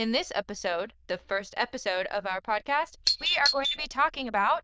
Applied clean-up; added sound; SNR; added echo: neural diffusion model UNIVERSE++.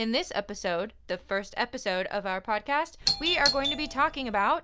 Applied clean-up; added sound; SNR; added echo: none; Doorbell; 1 dB; none.